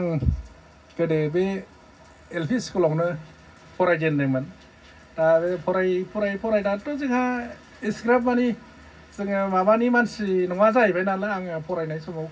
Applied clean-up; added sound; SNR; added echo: none; none; none; reverberation time 0.4 s.